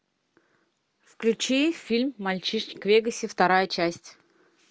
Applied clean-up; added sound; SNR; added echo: none; none; none; none.